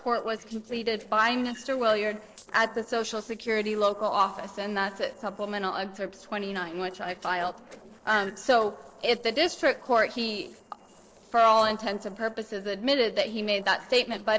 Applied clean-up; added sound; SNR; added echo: neural separator model SepFormer DNS4.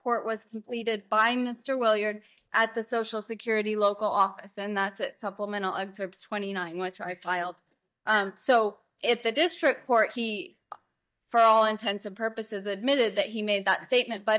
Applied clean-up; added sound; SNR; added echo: neural mask model DeepFilterNet 3.